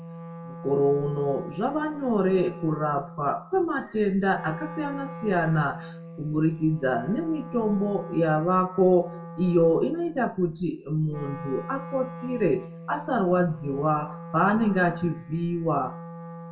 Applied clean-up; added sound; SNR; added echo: none; Wind instrument, woodwind instrument; 14 dB; reverberation time 0.2 s.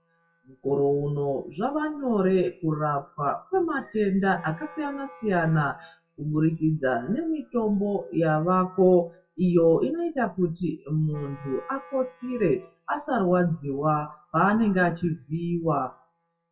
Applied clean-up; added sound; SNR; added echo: classical method WPE with log-MMSE.